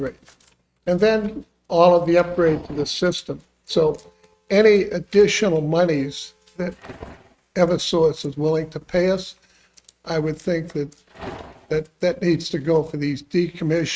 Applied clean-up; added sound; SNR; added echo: neural mask model RNNoise.